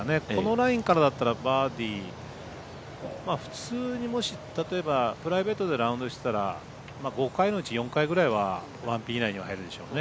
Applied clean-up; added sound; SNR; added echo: none; none; none; none.